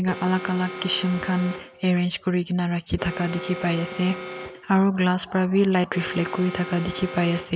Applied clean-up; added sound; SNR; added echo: none; Alarm; 12 dB; none.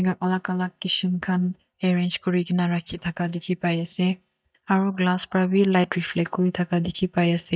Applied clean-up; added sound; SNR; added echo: neural mask model DeepFilterNet 3.